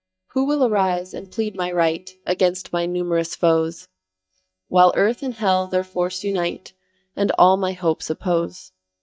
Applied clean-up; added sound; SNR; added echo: neural mask model DeepFilterNet 3.